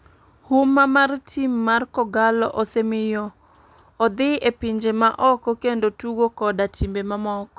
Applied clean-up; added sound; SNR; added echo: none; none; none; none.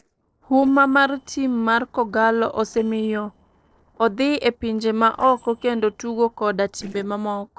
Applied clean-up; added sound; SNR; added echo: neural separator model SepFormer DNS4.